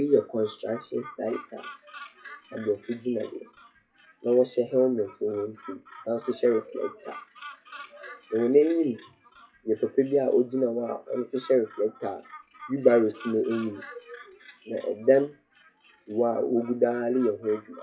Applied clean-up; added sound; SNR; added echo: classical method WPE with log-MMSE.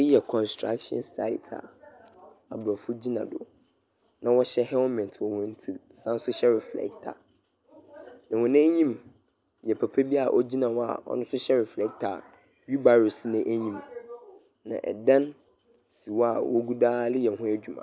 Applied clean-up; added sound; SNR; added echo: none; none; none; none.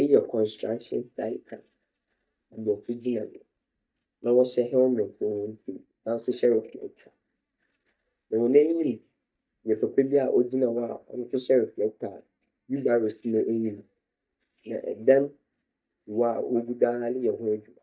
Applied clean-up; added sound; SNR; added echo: neural mask model DeepFilterNet 3.